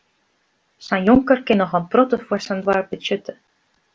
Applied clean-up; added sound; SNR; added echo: none; none; none; none.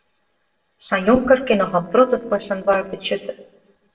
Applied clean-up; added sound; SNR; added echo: neural separator model SepFormer DNS4.